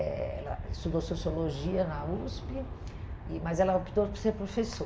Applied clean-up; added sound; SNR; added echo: none; Aircraft; 7 dB; reverberation time 0.6 s.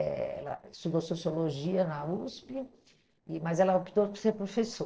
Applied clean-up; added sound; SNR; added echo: neural separator model SepFormer DNS4.